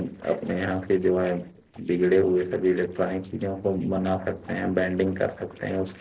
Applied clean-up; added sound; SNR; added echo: neural separator model SepFormer DNS4.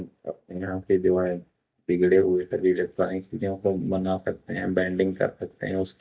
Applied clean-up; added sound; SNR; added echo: neural mask model DeepFilterNet 3.